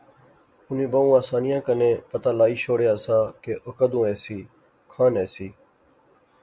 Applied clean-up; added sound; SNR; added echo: none; none; none; none.